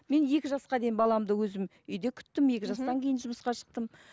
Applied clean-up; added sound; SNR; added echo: none; none; none; none.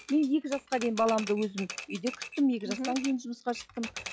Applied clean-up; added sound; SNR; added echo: classical method log-MMSE.